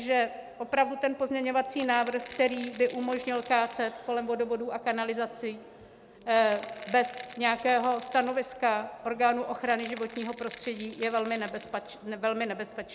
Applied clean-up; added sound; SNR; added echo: none; Crackle / Crushing; 19 dB; none.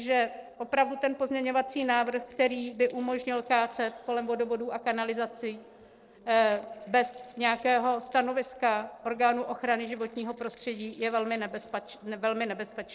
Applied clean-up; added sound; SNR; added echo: neural separator model SepFormer DNS4.